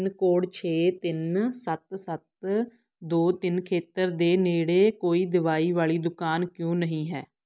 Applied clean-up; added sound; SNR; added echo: none; none; none; none.